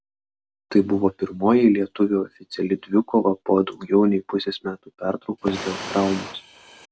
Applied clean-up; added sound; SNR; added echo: none; Fire; 11 dB; none.